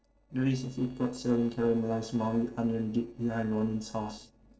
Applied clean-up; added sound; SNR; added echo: neural separator model SepFormer DNS4.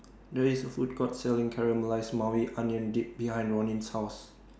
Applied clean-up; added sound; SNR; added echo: none; none; none; none.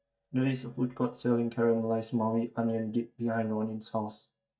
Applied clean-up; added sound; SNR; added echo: neural mask model DeepFilterNet 3.